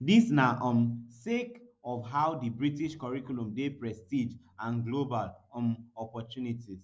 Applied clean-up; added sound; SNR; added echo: neural separator model SepFormer DNS4.